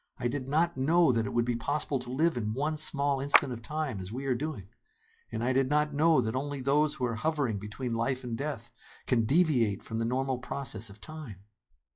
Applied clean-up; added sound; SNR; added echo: classical method log-MMSE.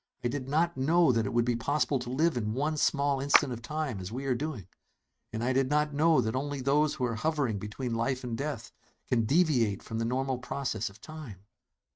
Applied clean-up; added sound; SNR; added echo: neural mask model RNNoise.